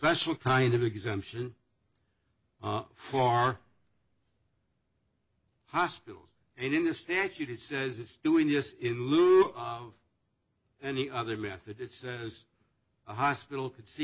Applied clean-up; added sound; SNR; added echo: none; none; none; none.